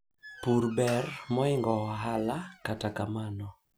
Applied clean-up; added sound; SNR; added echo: none; Clapping + Squeak; 19 dB; none.